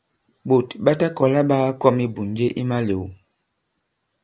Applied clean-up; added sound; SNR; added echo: none; none; none; none.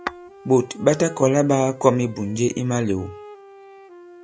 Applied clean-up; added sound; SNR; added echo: none; Tap / Glass + Wind instrument, woodwind instrument; 18 dB; none.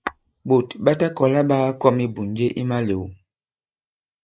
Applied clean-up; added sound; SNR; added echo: neural mask model Resemble Enhance denoiser.